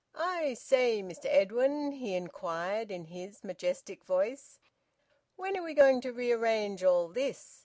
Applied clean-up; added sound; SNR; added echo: none; none; none; none.